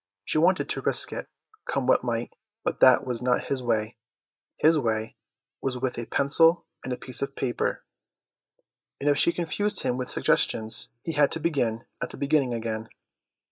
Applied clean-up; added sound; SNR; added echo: neural mask model Resemble Enhance denoiser.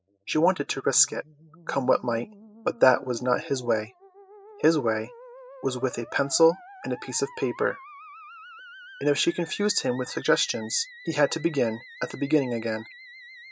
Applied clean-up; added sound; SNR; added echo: classical method spectral subtraction.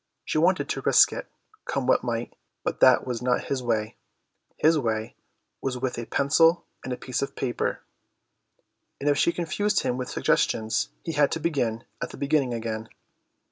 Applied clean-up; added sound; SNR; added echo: none; none; none; none.